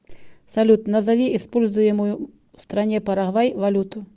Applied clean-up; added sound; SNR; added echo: none; none; none; none.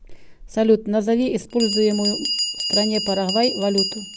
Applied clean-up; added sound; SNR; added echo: none; Bell; 6 dB; none.